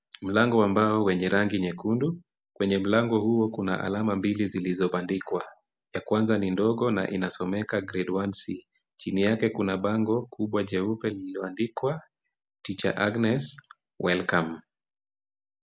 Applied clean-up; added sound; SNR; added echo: none; none; none; none.